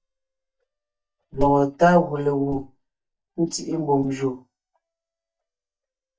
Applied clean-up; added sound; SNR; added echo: neural mask model DeepFilterNet 3.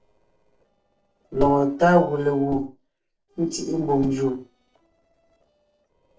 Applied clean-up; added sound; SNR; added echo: neural separator model SepFormer DNS4.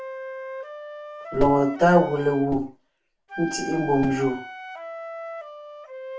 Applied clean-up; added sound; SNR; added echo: none; Wind instrument, woodwind instrument; 12 dB; reverberation time 0.3 s.